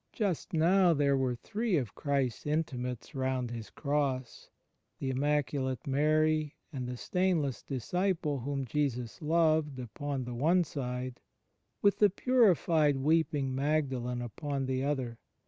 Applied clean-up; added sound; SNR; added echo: none; none; none; none.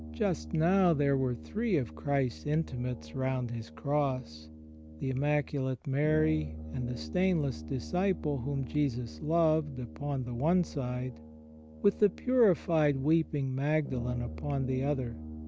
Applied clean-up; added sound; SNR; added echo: none; Brass instrument; 13 dB; none.